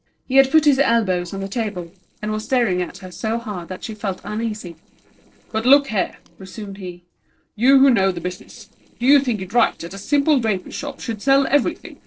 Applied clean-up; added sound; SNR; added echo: neural separator model SepFormer DNS4.